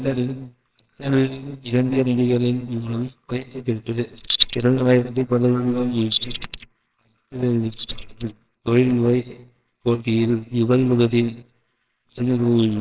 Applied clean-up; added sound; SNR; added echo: neural separator model SepFormer WHAMR!.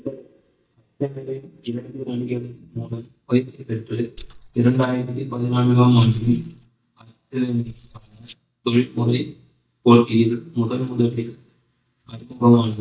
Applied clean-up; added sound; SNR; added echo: neural mask model DeepFilterNet 3.